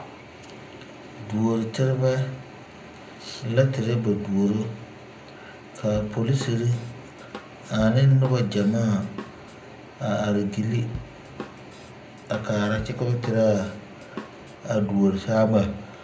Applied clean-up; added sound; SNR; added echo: none; Drum / Drum kit; 16 dB; reverberation time 0.5 s.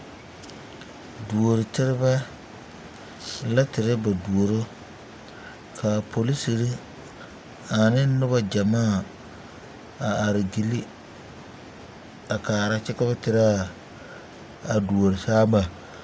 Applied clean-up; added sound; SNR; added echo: none; none; none; none.